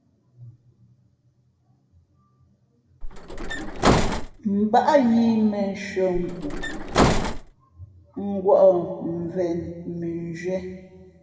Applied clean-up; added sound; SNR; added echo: none; Bus; -2 dB; reverberation time 1.5 s.